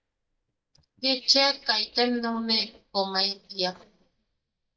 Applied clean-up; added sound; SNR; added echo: neural mask model DeepFilterNet 3.